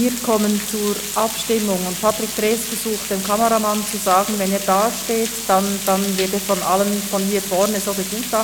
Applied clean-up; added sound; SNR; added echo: none; Water; 7 dB; none.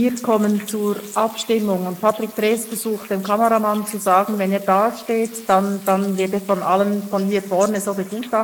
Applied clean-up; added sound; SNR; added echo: neural mask model Resemble Enhance denoiser.